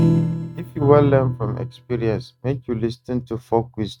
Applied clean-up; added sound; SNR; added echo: neural mask model RNNoise.